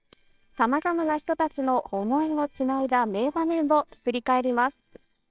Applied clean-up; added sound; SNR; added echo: neural separator model SepFormer WHAMR!.